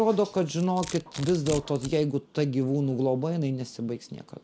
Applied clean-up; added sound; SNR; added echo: none; Domestic sounds, home sounds; 18 dB; none.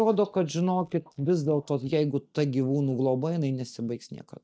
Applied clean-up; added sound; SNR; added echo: neural mask model DeepFilterNet 3.